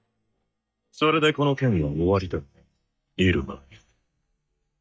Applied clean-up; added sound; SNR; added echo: neural mask model DeepFilterNet 3.